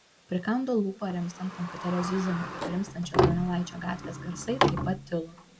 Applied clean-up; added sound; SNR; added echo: none; Sliding door; 1 dB; reverberation time 1.0 s.